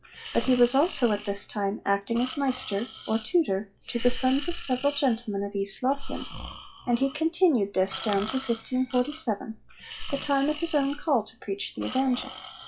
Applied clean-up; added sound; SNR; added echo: classical method log-MMSE.